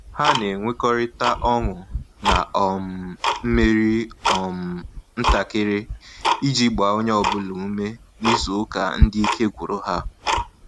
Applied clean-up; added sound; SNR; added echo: none; Tick-tock; 3 dB; none.